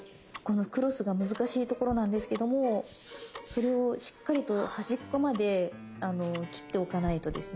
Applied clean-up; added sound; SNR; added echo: none; Tick-tock; 19 dB; none.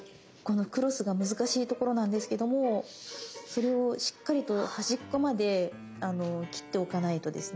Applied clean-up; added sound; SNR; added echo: none; none; none; none.